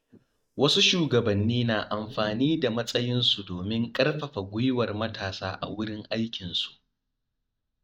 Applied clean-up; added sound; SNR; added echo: neural mask model DeepFilterNet 3.